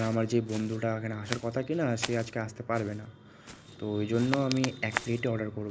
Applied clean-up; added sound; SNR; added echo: none; Walk, footsteps; 11 dB; none.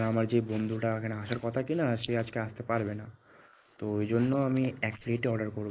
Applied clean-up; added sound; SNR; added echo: neural mask model Resemble Enhance denoiser.